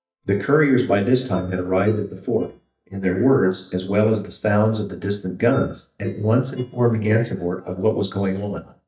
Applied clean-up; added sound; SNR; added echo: neural mask model DeepFilterNet 3.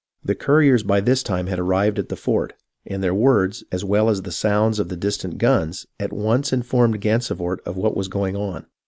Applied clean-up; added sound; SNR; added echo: none; none; none; none.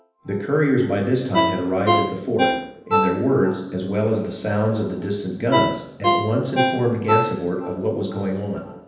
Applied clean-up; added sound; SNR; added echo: none; Ringtone; 3 dB; reverberation time 0.9 s.